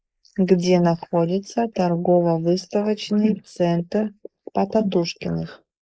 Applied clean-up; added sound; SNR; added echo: neural mask model Resemble Enhance denoiser.